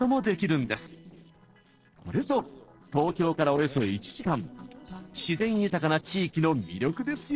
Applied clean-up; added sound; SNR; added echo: neural separator model SepFormer DNS4.